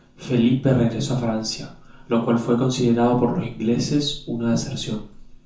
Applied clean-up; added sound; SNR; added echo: none; none; none; reverberation time 0.6 s.